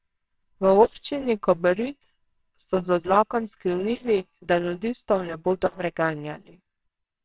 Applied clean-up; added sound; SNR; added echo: neural separator model SepFormer WHAMR!.